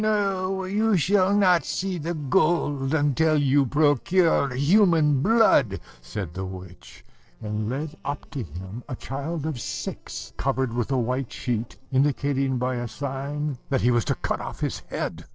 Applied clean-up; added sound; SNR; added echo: neural separator model SepFormer DNS4.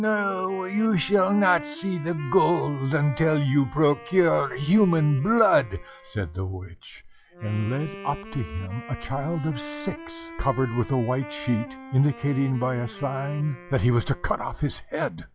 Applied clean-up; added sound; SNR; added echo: classical method log-MMSE.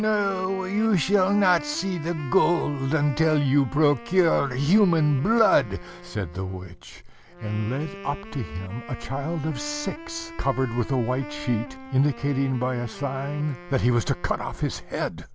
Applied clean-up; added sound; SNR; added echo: none; Wind instrument, woodwind instrument; 15 dB; none.